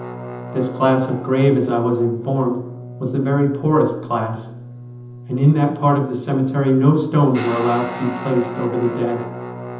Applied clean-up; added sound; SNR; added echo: none; Guitar; 13 dB; reverberation time 0.8 s.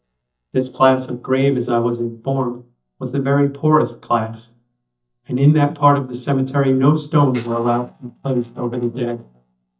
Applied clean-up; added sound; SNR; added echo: neural mask model DeepFilterNet 3.